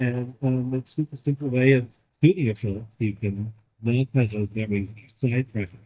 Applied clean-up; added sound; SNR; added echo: neural mask model DeepFilterNet 3.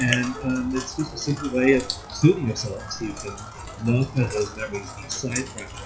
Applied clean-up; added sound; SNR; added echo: classical method WPE with log-MMSE.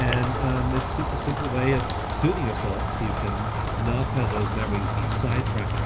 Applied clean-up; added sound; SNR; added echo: none; Rain; -2 dB; reverberation time 2.3 s.